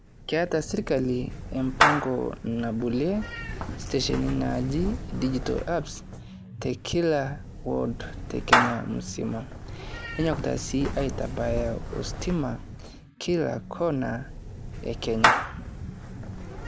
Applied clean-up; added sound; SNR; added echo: none; Meow / Clapping; 2 dB; none.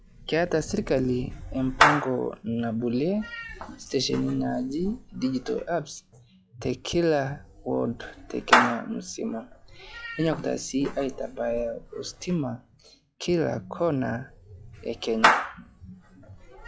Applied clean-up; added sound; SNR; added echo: classical method log-MMSE.